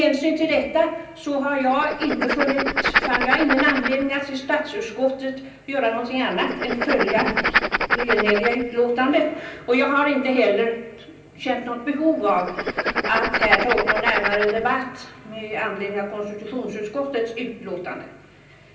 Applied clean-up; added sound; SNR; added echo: none; Writing; 1 dB; reverberation time 0.6 s.